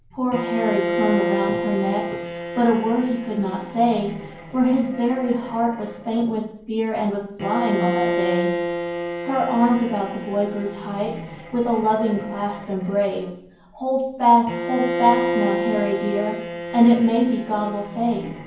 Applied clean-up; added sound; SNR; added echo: none; Bowed string instrument; 6 dB; reverberation time 0.9 s.